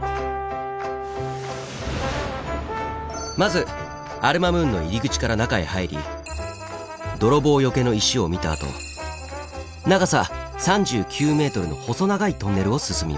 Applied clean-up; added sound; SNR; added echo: none; none; none; none.